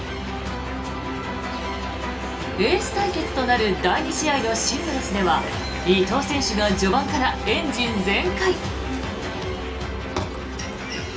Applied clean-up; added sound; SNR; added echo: none; none; none; reverberation time 2.8 s.